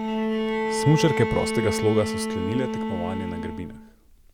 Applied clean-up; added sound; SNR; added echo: none; Bowed string instrument; 1 dB; none.